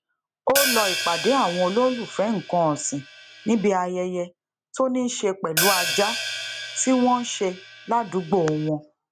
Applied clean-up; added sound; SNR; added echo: none; Hi-hat; 5 dB; none.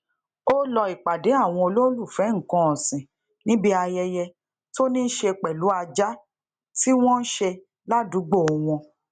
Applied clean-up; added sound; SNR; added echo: none; none; none; none.